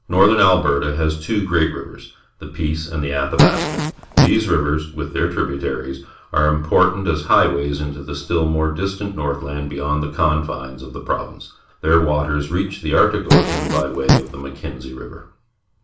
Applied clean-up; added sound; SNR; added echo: none; Fart; -3 dB; reverberation time 0.3 s.